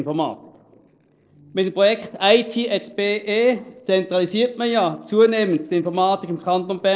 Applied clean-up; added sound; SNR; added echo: neural separator model SepFormer DNS4.